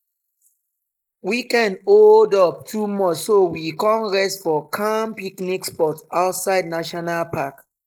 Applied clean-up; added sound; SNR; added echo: neural mask model Resemble Enhance denoiser.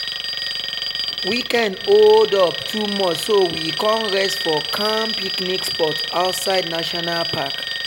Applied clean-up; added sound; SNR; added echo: none; Alarm; 5 dB; none.